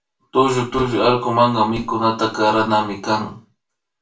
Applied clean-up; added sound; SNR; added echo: none; none; none; reverberation time 0.3 s.